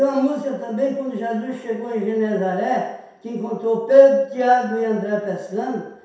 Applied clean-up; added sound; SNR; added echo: none; none; none; reverberation time 0.7 s.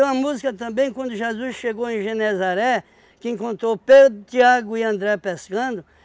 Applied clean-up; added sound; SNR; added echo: none; none; none; none.